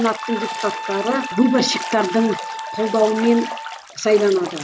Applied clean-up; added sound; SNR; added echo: none; Wind instrument, woodwind instrument + Bathtub (filling or washing); 9 dB; none.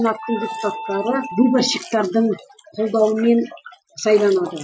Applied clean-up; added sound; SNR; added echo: classical method Wiener filter.